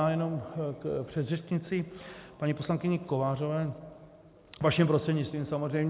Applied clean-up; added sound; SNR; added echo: none; none; none; none.